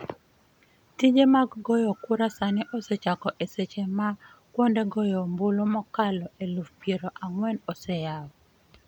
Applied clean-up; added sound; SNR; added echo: none; none; none; none.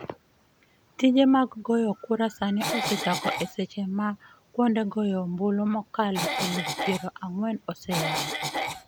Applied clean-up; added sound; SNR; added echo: none; Cough; 3 dB; none.